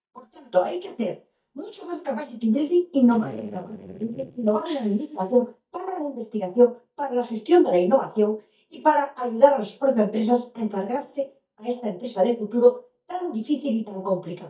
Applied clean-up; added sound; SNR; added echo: neural mask model DeepFilterNet 3.